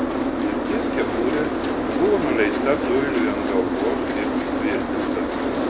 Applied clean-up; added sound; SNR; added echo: none; Boat, Water vehicle; -3 dB; none.